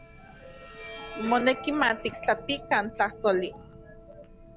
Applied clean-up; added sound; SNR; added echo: none; Wind / Fire + Bowed string instrument; 14 dB; none.